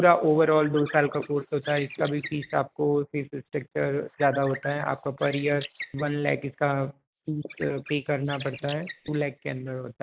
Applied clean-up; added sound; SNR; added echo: neural mask model Resemble Enhance denoiser.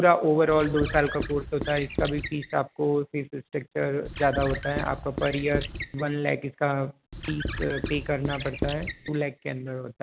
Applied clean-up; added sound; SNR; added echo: none; Squeak / Writing; 8 dB; none.